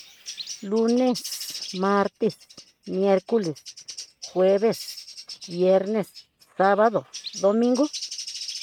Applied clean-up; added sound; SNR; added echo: neural mask model RNNoise.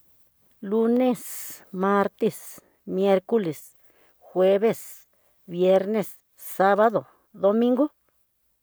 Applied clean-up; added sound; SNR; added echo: none; none; none; none.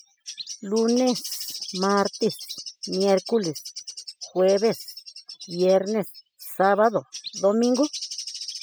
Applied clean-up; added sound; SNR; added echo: classical method spectral subtraction.